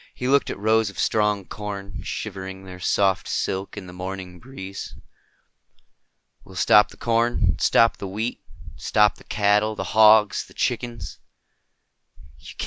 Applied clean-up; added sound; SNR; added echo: none; none; none; none.